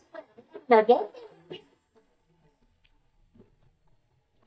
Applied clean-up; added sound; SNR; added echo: neural mask model DeepFilterNet 3.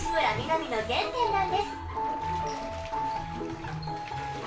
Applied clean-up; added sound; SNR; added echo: none; Bathtub (filling or washing); 12 dB; reverberation time 0.3 s.